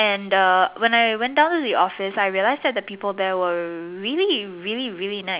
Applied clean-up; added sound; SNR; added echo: none; none; none; none.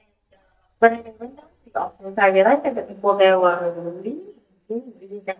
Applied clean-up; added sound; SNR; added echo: neural mask model DeepFilterNet 3.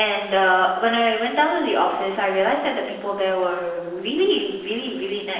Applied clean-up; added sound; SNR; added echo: neural separator model SepFormer DNS4.